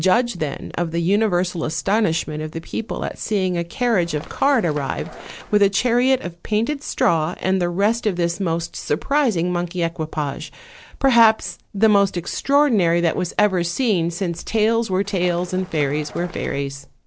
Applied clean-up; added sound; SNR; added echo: neural separator model SepFormer DNS4.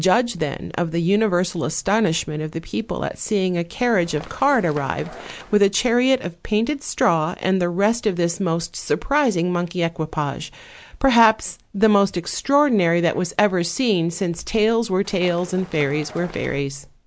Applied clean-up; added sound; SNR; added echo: none; Run; 18 dB; none.